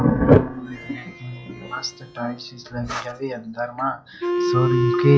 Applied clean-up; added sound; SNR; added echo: classical method log-MMSE.